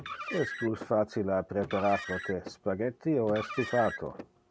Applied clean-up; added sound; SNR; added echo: none; Car; 10 dB; none.